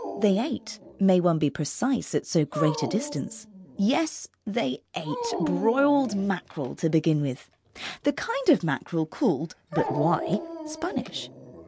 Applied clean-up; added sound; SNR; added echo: none; Dog; 11 dB; none.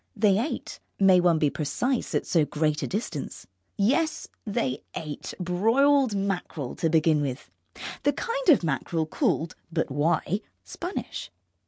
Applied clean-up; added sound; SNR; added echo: none; none; none; none.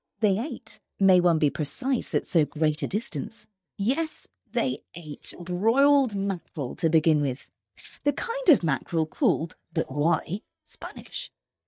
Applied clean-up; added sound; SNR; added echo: neural mask model DeepFilterNet 3.